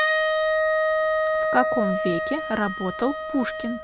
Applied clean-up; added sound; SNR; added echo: none; Wind instrument, woodwind instrument; -3 dB; none.